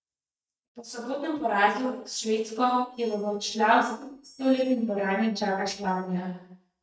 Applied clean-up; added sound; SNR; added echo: neural mask model DeepFilterNet 3.